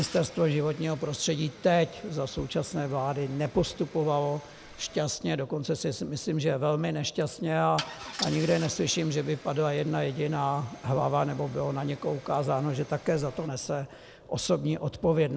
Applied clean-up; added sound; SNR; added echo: none; Idling / Engine starting / Car; 18 dB; none.